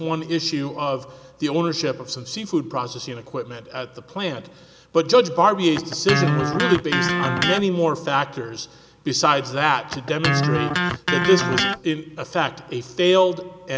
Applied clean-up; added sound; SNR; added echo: none; Electric guitar; 1 dB; none.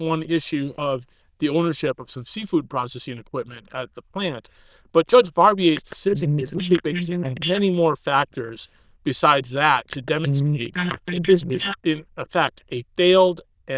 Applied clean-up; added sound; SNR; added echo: neural diffusion model UNIVERSE++.